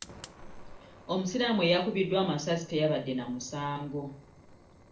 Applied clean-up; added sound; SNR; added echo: none; Fire; 19 dB; reverberation time 0.4 s.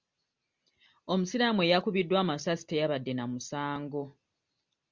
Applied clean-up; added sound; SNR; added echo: none; none; none; none.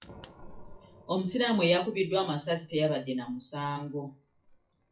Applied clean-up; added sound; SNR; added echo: classical method WPE with log-MMSE.